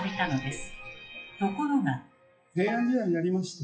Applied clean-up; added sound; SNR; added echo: classical method WPE with log-MMSE.